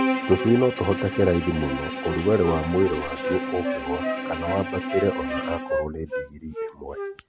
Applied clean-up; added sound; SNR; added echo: none; Wind instrument, woodwind instrument + Bowed string instrument; 4 dB; none.